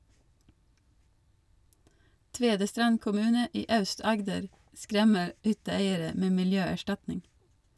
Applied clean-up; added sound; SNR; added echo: none; none; none; none.